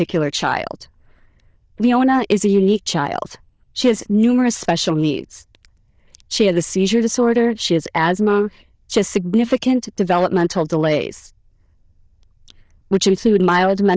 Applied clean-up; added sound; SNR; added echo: neural diffusion model UNIVERSE++.